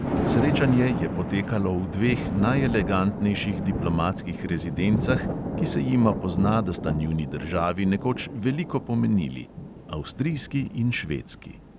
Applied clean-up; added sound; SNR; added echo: none; Thunder; 5 dB; none.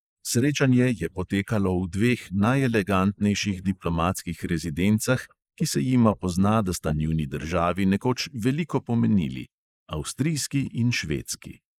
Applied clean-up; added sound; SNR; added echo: neural mask model Resemble Enhance denoiser.